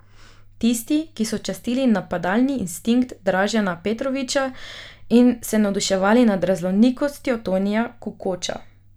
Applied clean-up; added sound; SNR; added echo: none; none; none; none.